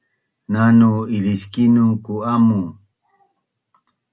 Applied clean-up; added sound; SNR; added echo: none; none; none; none.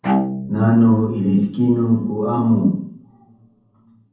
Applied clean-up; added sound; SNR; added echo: none; Bowed string instrument; 9 dB; reverberation time 0.7 s.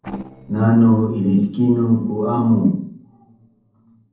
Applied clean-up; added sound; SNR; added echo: neural separator model SepFormer DNS4.